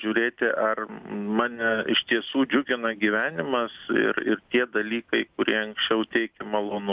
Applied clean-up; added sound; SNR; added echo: none; none; none; none.